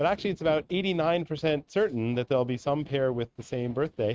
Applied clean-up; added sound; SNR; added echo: neural mask model RNNoise.